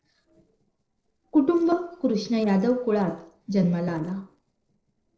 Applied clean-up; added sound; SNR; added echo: neural separator model SepFormer DNS4.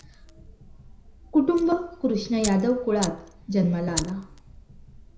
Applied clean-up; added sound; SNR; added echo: none; Fire; 13 dB; reverberation time 0.5 s.